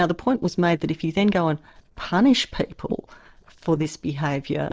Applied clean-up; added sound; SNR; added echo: neural separator model SepFormer DNS4.